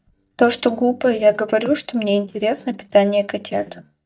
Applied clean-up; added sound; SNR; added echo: neural mask model DeepFilterNet 3.